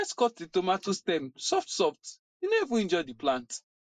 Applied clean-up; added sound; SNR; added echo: neural mask model Resemble Enhance denoiser.